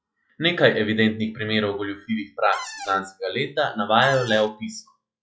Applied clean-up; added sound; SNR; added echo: classical method log-MMSE.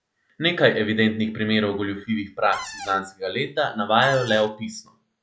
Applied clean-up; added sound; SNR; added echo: none; Cupboard open or close; 13 dB; none.